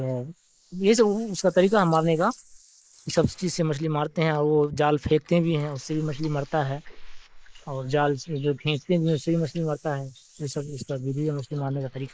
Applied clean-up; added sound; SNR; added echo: neural mask model Resemble Enhance denoiser.